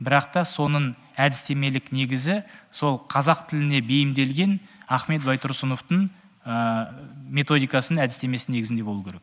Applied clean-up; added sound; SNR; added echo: none; none; none; none.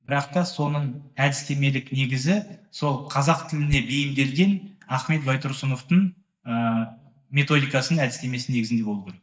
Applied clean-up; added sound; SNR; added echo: neural mask model DeepFilterNet 3.